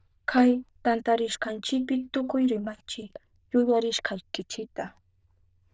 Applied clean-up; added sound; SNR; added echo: neural diffusion model UNIVERSE++.